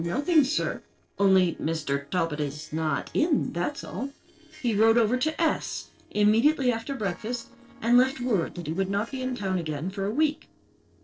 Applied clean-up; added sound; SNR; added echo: neural separator model SepFormer DNS4.